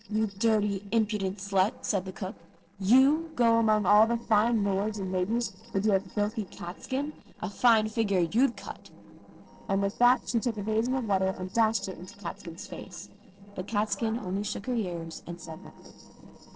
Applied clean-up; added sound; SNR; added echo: neural separator model SepFormer DNS4.